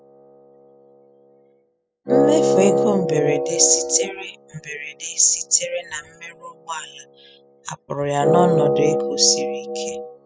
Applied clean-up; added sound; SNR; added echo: classical method spectral subtraction.